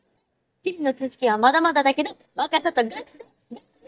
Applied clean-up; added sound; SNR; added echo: neural mask model DeepFilterNet 3.